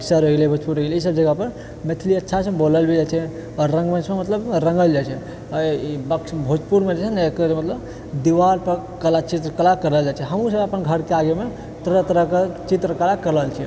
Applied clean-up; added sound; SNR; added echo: none; none; none; none.